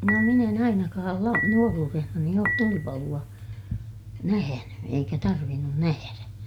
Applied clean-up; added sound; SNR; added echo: none; Dishes, pots, and pans / Chink, clink; 7 dB; none.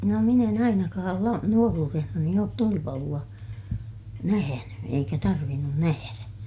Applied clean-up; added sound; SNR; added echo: none; none; none; none.